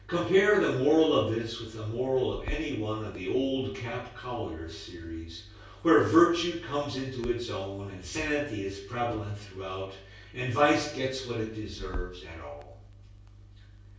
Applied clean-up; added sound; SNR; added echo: none; Crackle; 18 dB; reverberation time 0.6 s.